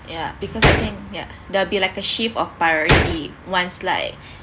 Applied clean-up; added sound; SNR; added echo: none; Gunshot, gunfire; 0 dB; none.